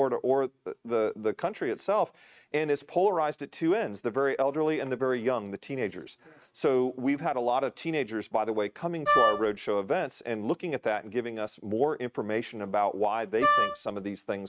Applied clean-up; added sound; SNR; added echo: neural mask model RNNoise.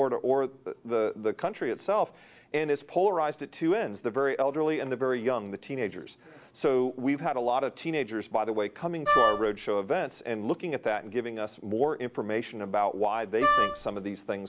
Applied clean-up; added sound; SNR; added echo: none; Wind instrument, woodwind instrument; -3 dB; none.